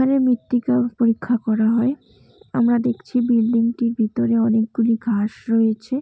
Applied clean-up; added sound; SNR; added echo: none; none; none; none.